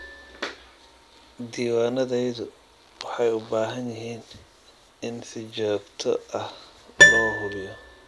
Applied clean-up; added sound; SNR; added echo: none; Piano; -2 dB; none.